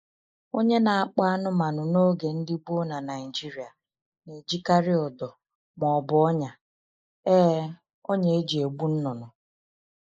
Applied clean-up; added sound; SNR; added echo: neural mask model Resemble Enhance denoiser.